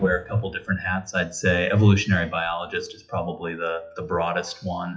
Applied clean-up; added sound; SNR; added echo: classical method WPE with log-MMSE.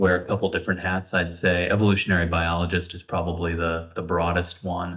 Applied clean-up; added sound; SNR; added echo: neural mask model DeepFilterNet 3.